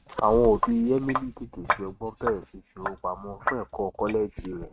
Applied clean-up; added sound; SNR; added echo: neural mask model RNNoise.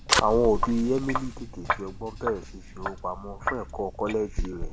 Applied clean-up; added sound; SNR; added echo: none; Sink (filling or washing) + Fire; 2 dB; none.